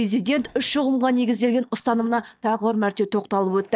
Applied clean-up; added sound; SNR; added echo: neural mask model DeepFilterNet 3.